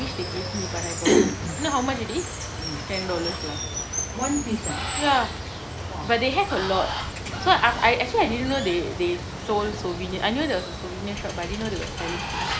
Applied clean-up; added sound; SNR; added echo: none; Water; 5 dB; none.